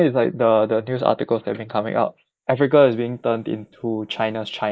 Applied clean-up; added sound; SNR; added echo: neural mask model Resemble Enhance denoiser.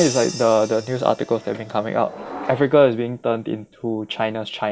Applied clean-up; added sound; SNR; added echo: none; Subway, metro, underground + Crash cymbal; 15 dB; none.